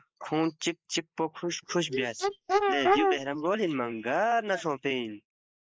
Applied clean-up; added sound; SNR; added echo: neural mask model Resemble Enhance denoiser.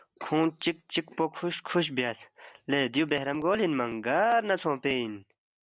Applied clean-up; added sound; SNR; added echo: none; none; none; none.